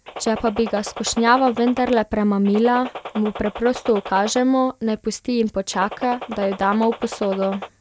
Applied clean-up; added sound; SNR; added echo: none; Gunshot, gunfire; 13 dB; none.